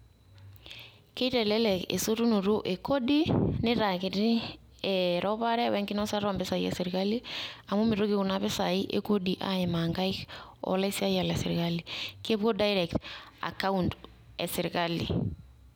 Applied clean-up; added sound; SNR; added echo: none; none; none; none.